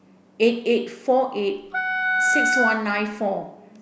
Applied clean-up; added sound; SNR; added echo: none; Wind instrument, woodwind instrument; 0 dB; none.